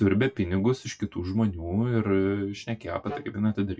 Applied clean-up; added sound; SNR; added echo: classical method WPE with log-MMSE.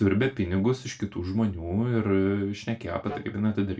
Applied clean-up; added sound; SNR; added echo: none; Wind instrument, woodwind instrument; 15 dB; reverberation time 0.2 s.